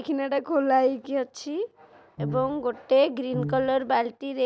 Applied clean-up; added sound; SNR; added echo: none; Brass instrument; 8 dB; none.